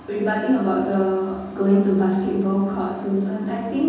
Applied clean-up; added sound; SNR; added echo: none; none; none; reverberation time 1.3 s.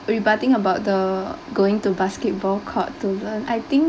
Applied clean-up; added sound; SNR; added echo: none; none; none; none.